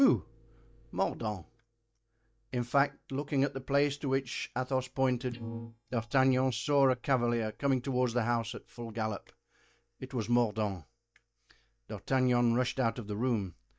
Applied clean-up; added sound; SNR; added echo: neural mask model DeepFilterNet 3.